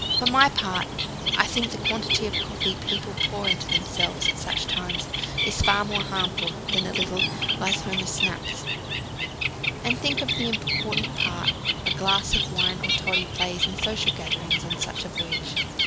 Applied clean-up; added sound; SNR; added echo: none; Bird; -4 dB; none.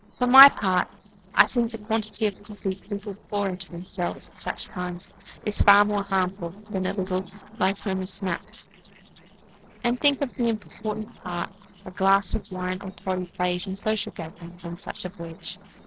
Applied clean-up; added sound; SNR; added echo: neural separator model SepFormer DNS4.